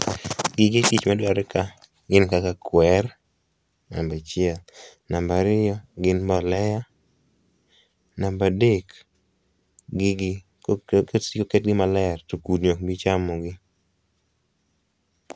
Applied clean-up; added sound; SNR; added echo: none; none; none; none.